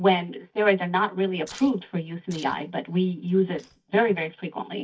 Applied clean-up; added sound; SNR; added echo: neural mask model DeepFilterNet 3.